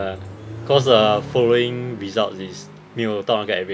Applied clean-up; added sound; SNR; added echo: none; Accelerating, revving, vroom; 15 dB; none.